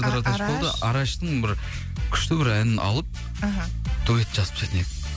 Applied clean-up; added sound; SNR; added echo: none; none; none; none.